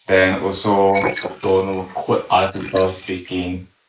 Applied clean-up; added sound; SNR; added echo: neural mask model Resemble Enhance denoiser.